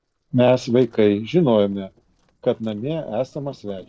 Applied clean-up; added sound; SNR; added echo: neural separator model SepFormer DNS4.